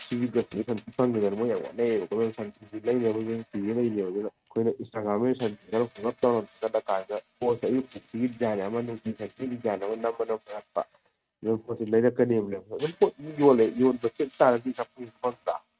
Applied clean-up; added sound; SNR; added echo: neural mask model RNNoise.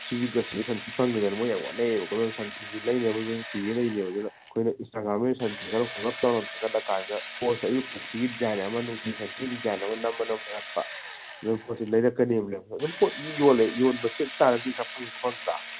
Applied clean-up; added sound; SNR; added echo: none; Engine / Drill; 12 dB; none.